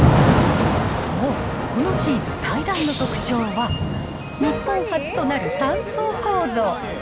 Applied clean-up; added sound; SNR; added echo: none; Thunder / Rain; -1 dB; none.